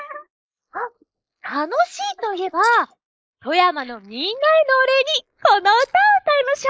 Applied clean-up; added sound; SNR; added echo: neural mask model Resemble Enhance denoiser.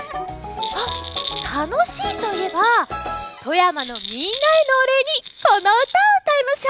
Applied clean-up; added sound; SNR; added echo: none; Rattle; 12 dB; none.